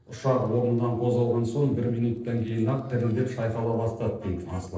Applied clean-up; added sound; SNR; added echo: neural separator model SepFormer DNS4.